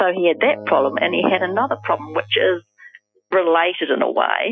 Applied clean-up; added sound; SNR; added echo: classical method Wiener filter.